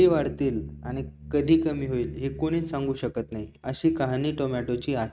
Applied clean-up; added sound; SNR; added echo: neural mask model RNNoise.